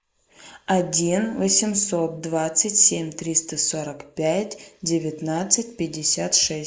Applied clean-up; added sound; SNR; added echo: neural mask model Resemble Enhance denoiser.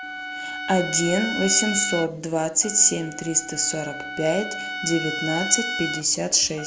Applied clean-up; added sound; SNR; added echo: none; Trumpet; 7 dB; none.